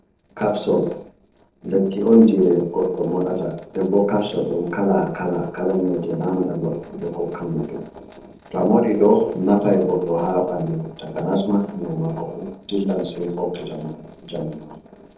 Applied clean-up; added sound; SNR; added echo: neural separator model SepFormer DNS4.